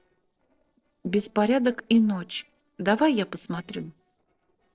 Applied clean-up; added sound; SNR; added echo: neural separator model SepFormer DNS4.